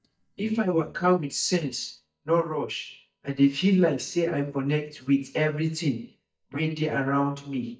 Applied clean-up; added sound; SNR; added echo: neural mask model DeepFilterNet 3.